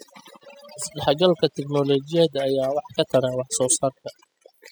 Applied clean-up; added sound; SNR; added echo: classical method spectral subtraction.